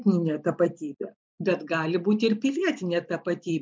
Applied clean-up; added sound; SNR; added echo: none; none; none; none.